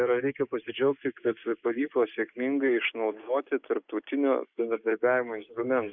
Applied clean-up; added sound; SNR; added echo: neural mask model Resemble Enhance denoiser.